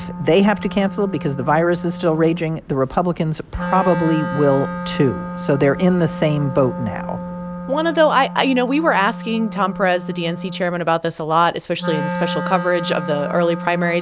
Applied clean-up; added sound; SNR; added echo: none; Wind instrument, woodwind instrument; 9 dB; none.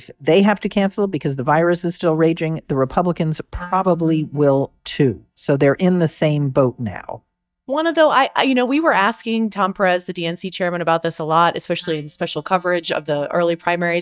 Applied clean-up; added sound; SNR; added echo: neural mask model DeepFilterNet 3.